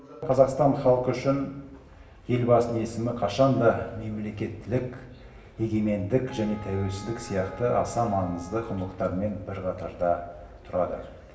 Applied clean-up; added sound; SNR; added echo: none; Wind instrument, woodwind instrument; 19 dB; none.